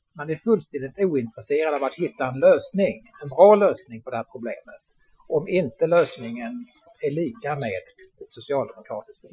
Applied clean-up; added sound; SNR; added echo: classical method Wiener filter.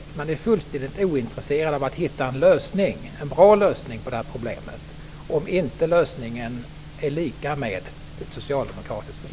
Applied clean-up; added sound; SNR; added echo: none; none; none; none.